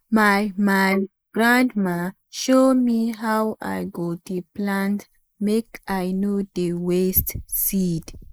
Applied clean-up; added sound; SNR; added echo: neural mask model Resemble Enhance denoiser.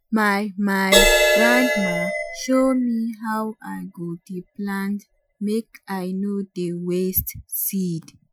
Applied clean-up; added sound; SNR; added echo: classical method Wiener filter.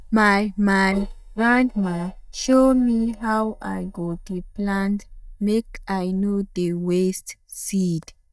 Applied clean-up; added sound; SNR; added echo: neural mask model DeepFilterNet 3.